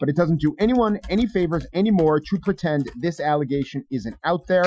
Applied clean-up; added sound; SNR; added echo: classical method Wiener filter.